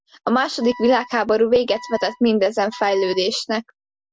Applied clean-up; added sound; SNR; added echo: none; Wind instrument, woodwind instrument; 18 dB; none.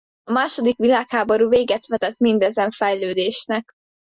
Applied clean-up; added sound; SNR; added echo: neural mask model DeepFilterNet 3.